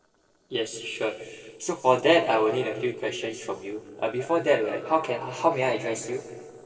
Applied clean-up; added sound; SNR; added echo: neural separator model SepFormer DNS4.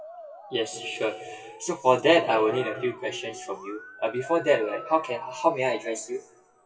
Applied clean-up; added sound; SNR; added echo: classical method WPE with log-MMSE.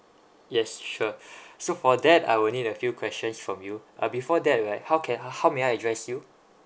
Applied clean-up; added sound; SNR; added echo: none; none; none; none.